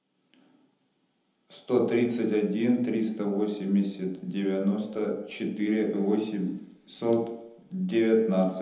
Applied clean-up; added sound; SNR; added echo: none; none; none; reverberation time 0.8 s.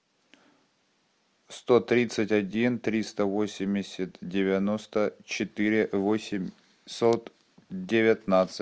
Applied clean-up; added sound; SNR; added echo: none; none; none; none.